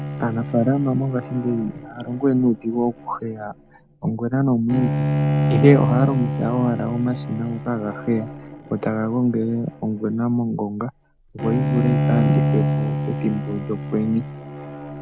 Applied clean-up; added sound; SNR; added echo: none; Bowed string instrument; 3 dB; none.